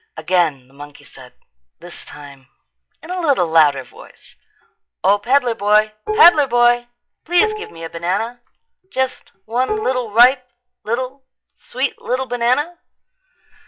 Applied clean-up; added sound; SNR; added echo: classical method log-MMSE.